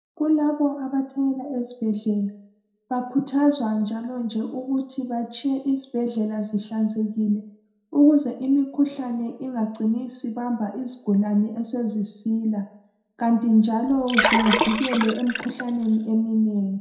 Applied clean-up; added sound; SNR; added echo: none; Liquid; 2 dB; reverberation time 0.6 s.